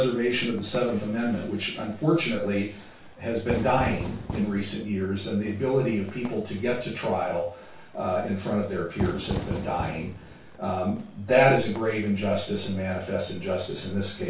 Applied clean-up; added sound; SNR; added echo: none; Fire / Fireworks; 13 dB; reverberation time 0.3 s.